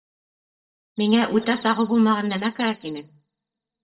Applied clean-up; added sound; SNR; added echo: neural mask model DeepFilterNet 3.